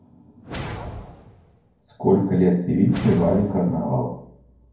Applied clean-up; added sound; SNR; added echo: none; Whoosh, swoosh, swish; 14 dB; reverberation time 0.9 s.